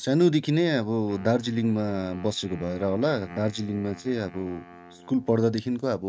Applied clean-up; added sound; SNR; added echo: neural mask model RNNoise.